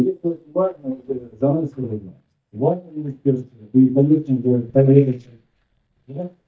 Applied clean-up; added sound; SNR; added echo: neural mask model DeepFilterNet 3.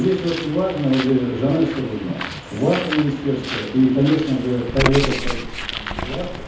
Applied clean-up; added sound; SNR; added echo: none; Bird; 7 dB; reverberation time 0.7 s.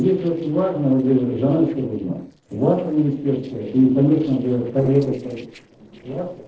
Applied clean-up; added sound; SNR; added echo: neural separator model SepFormer DNS4.